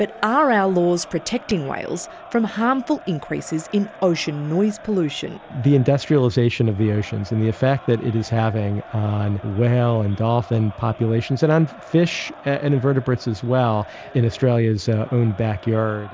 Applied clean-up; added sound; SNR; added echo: none; Crowd; 20 dB; none.